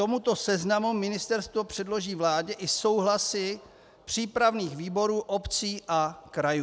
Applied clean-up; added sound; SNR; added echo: none; none; none; none.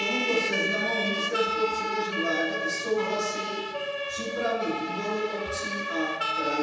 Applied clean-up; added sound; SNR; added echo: none; Siren; -1 dB; reverberation time 1.1 s.